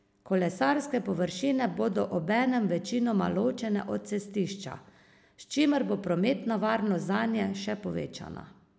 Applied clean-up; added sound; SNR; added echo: none; none; none; none.